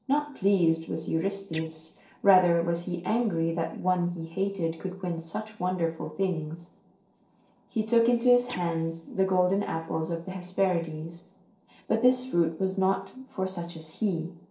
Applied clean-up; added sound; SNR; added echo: neural separator model SepFormer DNS4.